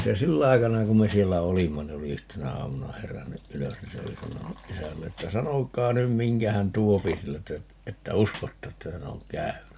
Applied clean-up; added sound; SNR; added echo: none; none; none; none.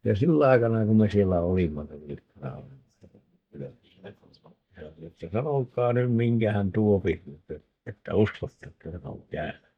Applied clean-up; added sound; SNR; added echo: neural mask model DeepFilterNet 3.